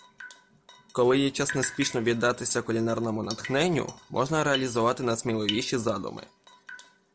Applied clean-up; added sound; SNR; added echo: none; Drip; 14 dB; none.